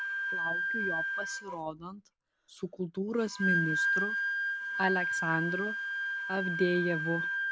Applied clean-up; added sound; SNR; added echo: none; Wind instrument, woodwind instrument; -2 dB; none.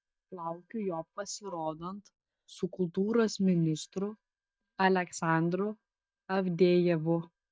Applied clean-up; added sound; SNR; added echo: neural mask model DeepFilterNet 3.